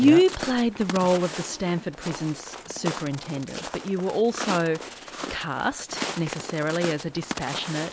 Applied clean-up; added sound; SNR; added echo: none; Walk, footsteps; 10 dB; none.